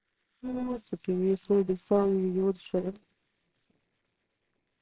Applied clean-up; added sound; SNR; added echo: neural separator model SepFormer WHAMR!.